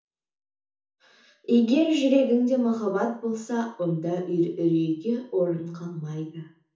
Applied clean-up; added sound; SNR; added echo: none; none; none; reverberation time 0.6 s.